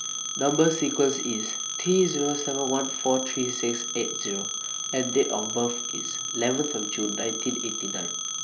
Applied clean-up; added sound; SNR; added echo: none; Telephone; 3 dB; none.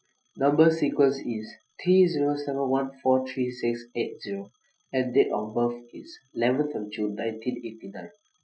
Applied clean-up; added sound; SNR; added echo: classical method Wiener filter.